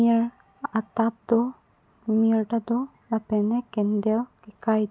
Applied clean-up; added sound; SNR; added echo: none; none; none; none.